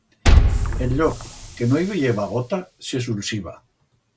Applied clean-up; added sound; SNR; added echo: none; Liquid; -3 dB; none.